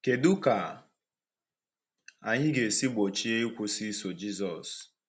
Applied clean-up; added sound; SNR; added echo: none; none; none; none.